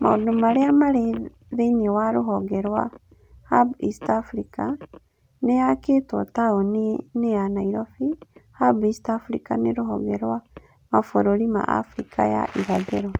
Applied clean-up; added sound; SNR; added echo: none; none; none; none.